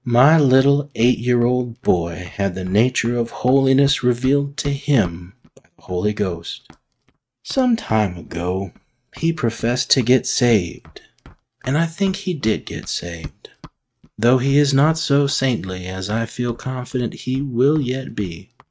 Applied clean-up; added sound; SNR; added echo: neural mask model RNNoise.